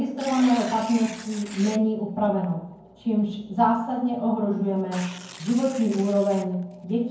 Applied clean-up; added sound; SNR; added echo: none; Tearing; 19 dB; reverberation time 0.9 s.